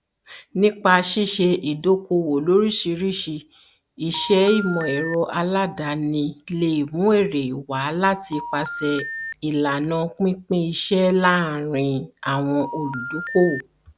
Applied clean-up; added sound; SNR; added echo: none; Telephone; 10 dB; none.